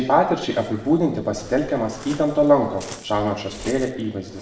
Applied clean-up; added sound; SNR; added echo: none; Waves, surf; 19 dB; reverberation time 0.9 s.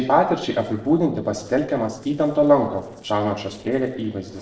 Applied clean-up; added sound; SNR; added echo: neural separator model SepFormer DNS4.